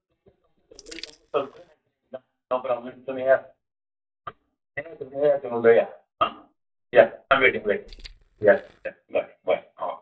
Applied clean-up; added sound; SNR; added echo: neural mask model DeepFilterNet 3.